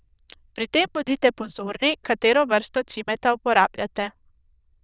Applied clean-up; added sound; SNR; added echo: neural diffusion model UNIVERSE++.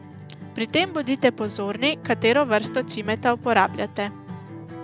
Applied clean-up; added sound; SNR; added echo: none; Acoustic guitar; 13 dB; none.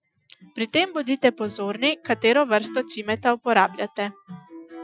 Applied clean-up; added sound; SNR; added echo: classical method Wiener filter.